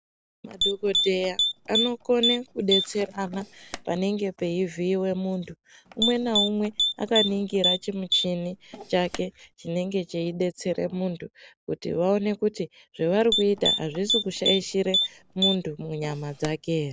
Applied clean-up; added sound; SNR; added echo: none; Typing; 2 dB; none.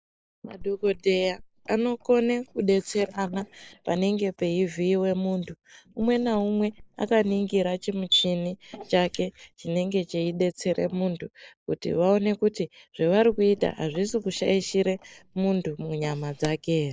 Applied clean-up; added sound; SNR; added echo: neural mask model Resemble Enhance denoiser.